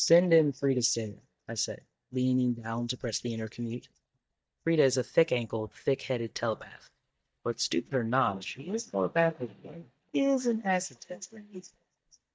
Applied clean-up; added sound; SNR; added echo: neural mask model DeepFilterNet 3.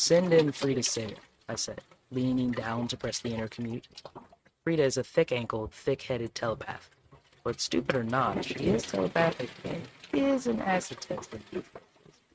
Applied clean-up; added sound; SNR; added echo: neural mask model RNNoise.